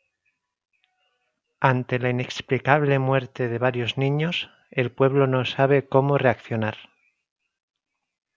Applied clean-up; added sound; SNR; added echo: none; none; none; none.